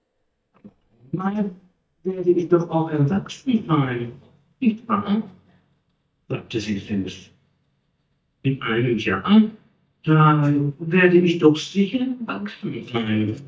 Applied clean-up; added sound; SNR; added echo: neural mask model DeepFilterNet 3.